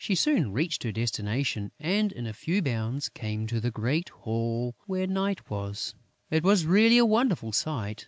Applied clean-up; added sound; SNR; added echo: none; none; none; none.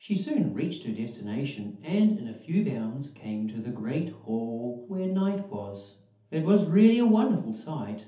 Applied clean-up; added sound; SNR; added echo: none; none; none; reverberation time 0.6 s.